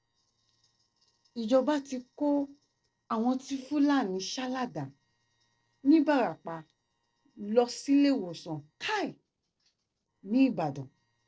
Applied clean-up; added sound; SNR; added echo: neural separator model SepFormer DNS4.